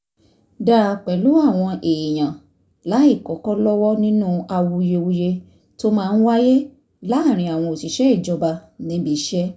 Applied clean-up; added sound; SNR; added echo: none; none; none; none.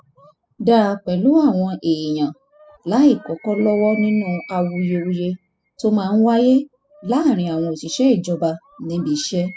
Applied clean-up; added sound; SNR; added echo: classical method spectral subtraction.